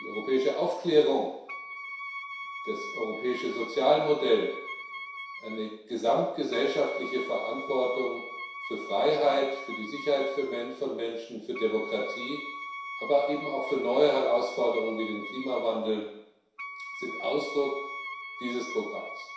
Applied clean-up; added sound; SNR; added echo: none; Wind instrument, woodwind instrument; 11 dB; reverberation time 0.7 s.